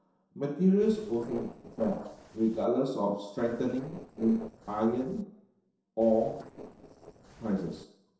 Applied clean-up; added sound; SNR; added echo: neural separator model SepFormer DNS4.